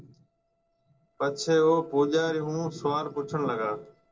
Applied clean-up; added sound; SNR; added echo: neural separator model SepFormer DNS4.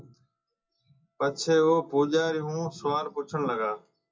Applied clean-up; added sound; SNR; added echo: classical method WPE with log-MMSE.